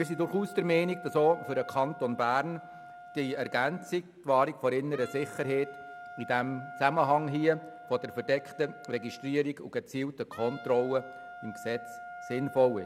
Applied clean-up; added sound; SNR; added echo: none; Wind instrument, woodwind instrument; 16 dB; none.